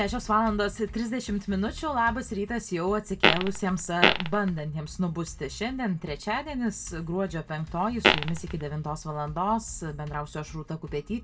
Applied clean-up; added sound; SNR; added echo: none; Fart; -4 dB; reverberation time 0.2 s.